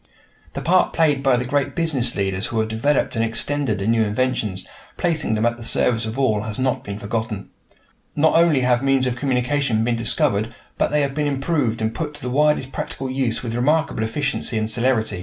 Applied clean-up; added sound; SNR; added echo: none; none; none; none.